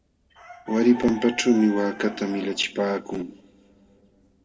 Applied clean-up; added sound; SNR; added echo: none; Chicken, rooster; 18 dB; reverberation time 1.0 s.